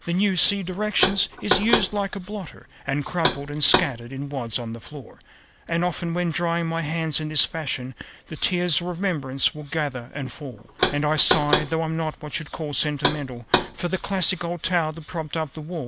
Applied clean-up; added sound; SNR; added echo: none; Knock; 2 dB; none.